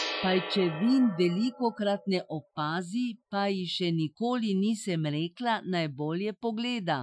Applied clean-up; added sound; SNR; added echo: classical method Wiener filter.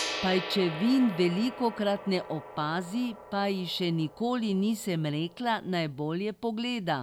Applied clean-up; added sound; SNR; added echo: none; Gong; 13 dB; none.